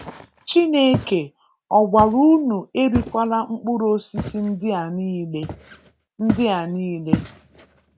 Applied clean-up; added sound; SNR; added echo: none; Walk, footsteps; 11 dB; none.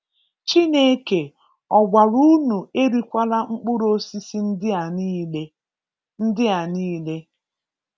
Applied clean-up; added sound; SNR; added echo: none; none; none; none.